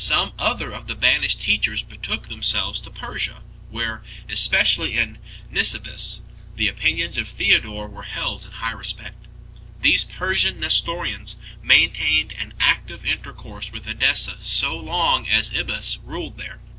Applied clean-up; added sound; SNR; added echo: none; none; none; none.